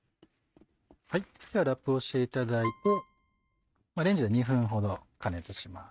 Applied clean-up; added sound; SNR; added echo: neural mask model RNNoise.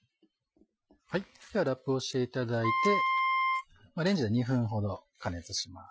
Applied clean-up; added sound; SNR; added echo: classical method Wiener filter.